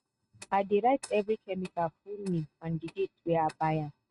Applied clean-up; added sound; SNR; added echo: neural mask model RNNoise.